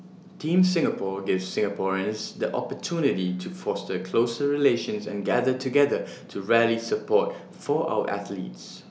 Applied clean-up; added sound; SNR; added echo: none; none; none; none.